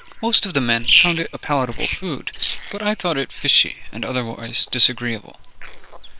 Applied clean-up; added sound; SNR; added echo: neural separator model SepFormer WHAM!.